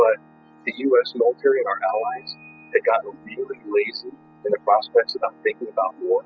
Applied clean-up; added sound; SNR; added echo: classical method spectral subtraction.